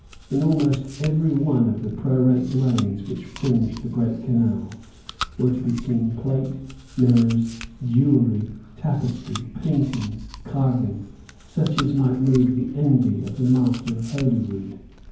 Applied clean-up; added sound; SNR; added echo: none; Chewing, mastication; 18 dB; reverberation time 0.9 s.